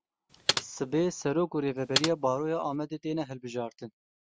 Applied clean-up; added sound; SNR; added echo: none; Computer keyboard; 3 dB; none.